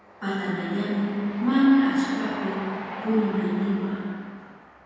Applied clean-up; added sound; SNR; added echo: none; Train; 13 dB; reverberation time 2.1 s.